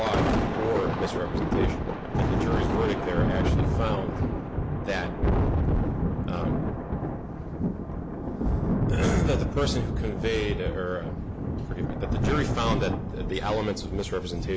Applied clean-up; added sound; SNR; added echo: none; Thunder; -5 dB; none.